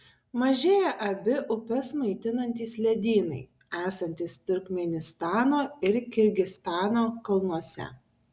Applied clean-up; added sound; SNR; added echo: none; none; none; none.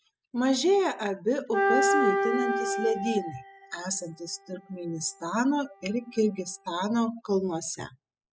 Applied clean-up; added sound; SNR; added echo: classical method spectral subtraction.